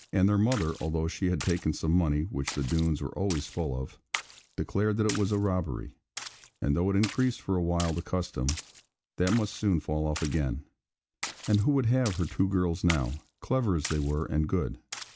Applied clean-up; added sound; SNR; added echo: none; Splash, splatter; 15 dB; none.